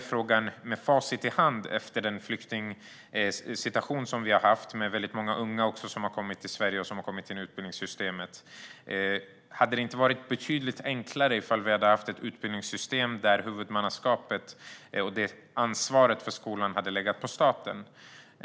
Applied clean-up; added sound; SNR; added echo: none; none; none; none.